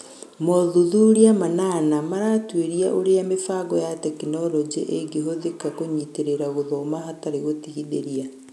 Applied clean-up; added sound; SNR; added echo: none; none; none; none.